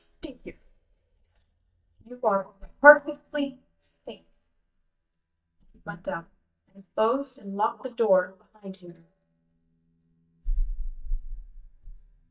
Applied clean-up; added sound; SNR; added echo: neural mask model DeepFilterNet 3.